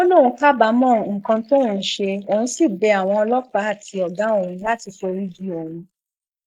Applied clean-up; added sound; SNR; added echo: neural mask model Resemble Enhance denoiser.